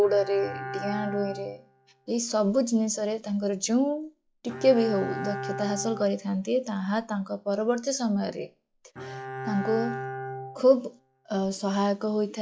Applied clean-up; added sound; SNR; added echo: classical method log-MMSE.